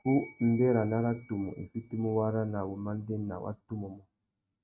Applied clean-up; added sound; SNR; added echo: neural mask model RNNoise.